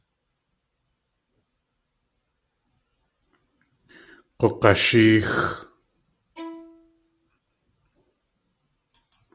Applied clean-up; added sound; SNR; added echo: none; Bowed string instrument; 16 dB; none.